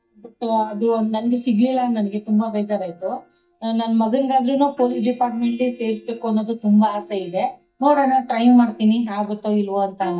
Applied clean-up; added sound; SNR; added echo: neural mask model DeepFilterNet 3.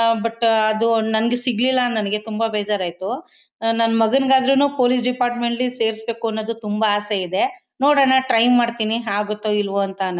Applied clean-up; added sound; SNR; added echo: none; none; none; none.